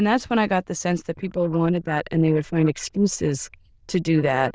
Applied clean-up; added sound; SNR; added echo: neural diffusion model UNIVERSE++.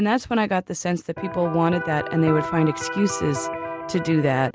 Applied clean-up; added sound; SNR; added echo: none; Electric guitar; 8 dB; none.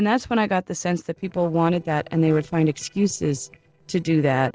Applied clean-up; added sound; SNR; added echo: neural separator model SepFormer DNS4.